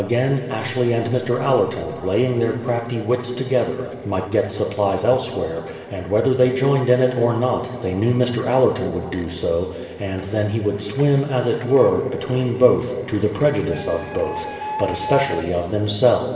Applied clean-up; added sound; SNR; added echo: none; Printer; 17 dB; reverberation time 2.2 s.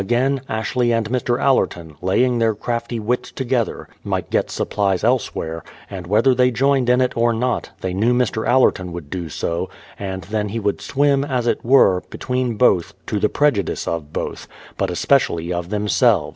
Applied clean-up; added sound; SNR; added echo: none; none; none; none.